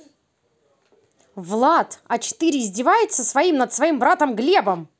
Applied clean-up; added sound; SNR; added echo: none; none; none; none.